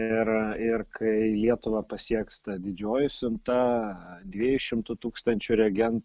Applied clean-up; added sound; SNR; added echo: none; none; none; none.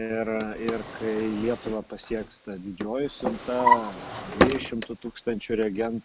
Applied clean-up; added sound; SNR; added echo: none; Drawer open or close; 0 dB; none.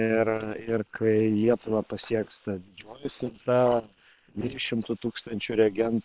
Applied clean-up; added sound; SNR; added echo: neural separator model SepFormer WHAM!.